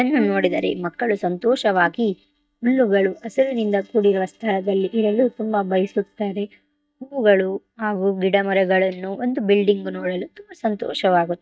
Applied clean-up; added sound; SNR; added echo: neural mask model DeepFilterNet 3.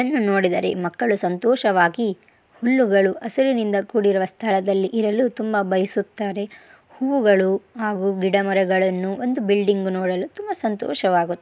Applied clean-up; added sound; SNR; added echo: none; none; none; none.